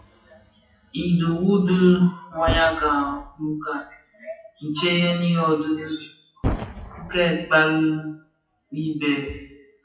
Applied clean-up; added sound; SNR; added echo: classical method WPE with log-MMSE.